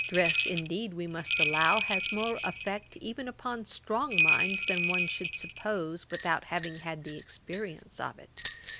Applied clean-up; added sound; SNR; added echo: none; Bell; -3 dB; none.